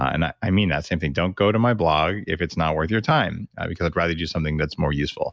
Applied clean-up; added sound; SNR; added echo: none; none; none; none.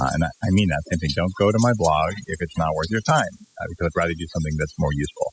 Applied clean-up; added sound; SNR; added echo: classical method spectral subtraction.